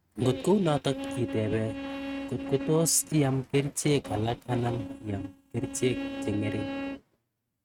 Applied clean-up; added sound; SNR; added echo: neural mask model RNNoise.